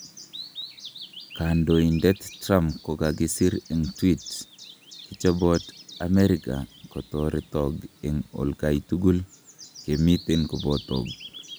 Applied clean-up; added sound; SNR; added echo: none; Bird vocalization, bird call, bird song; 18 dB; none.